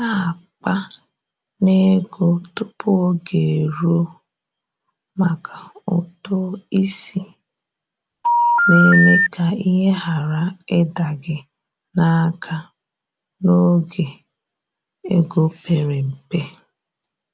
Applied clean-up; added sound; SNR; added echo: none; Telephone; -4 dB; none.